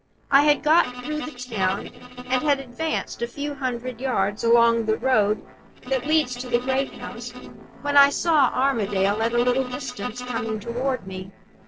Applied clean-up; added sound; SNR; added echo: neural separator model SepFormer DNS4.